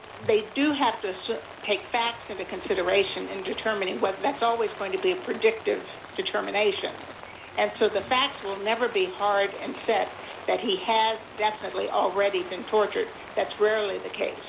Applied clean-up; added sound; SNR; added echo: none; Rain; 15 dB; none.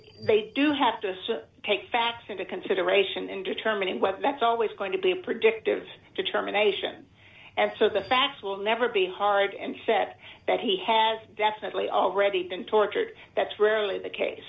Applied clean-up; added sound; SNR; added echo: none; none; none; none.